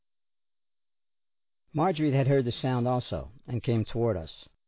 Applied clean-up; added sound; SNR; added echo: none; none; none; none.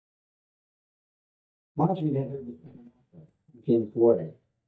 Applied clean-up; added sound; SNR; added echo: neural mask model DeepFilterNet 3.